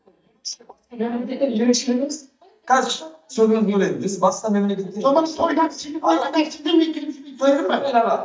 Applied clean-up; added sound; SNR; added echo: neural mask model DeepFilterNet 3.